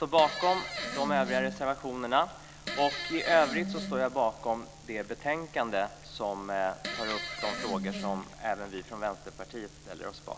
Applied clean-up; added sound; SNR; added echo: none; Fart; 5 dB; none.